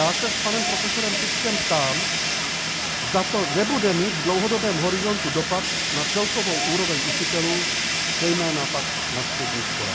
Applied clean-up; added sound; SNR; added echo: none; Fire; -2 dB; none.